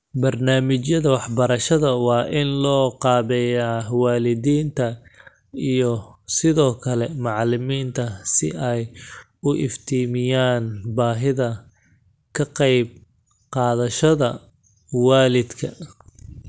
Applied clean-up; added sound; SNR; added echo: none; none; none; none.